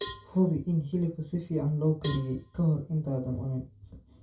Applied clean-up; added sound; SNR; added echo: none; Cowbell; 17 dB; reverberation time 0.2 s.